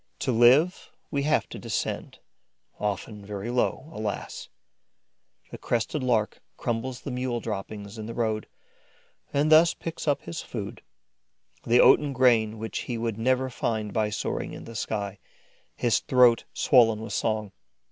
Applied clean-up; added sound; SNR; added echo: none; none; none; none.